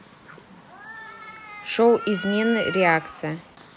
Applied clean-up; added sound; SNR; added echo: none; Cat; 12 dB; none.